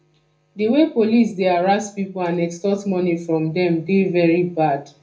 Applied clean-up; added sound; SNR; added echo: none; none; none; reverberation time 0.3 s.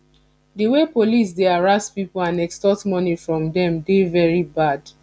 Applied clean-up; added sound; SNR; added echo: none; none; none; none.